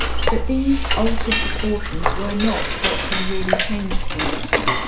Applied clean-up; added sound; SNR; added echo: none; Cutlery, silverware / Dishes, pots, and pans; -5 dB; none.